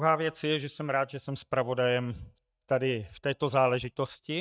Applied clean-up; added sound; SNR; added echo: neural mask model DeepFilterNet 3.